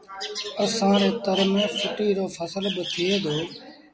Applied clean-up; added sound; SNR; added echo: none; none; none; none.